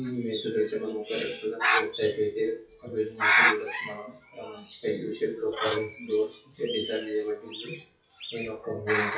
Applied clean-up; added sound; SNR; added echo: classical method WPE with log-MMSE.